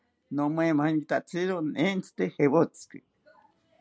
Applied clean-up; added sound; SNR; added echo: none; none; none; none.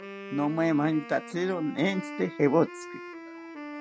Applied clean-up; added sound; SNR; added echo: none; Wind instrument, woodwind instrument; 12 dB; none.